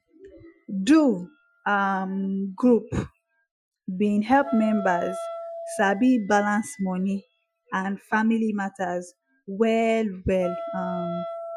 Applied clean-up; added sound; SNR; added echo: classical method Wiener filter.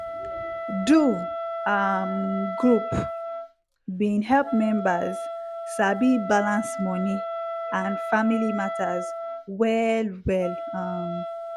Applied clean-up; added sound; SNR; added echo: none; Wind instrument, woodwind instrument; 7 dB; none.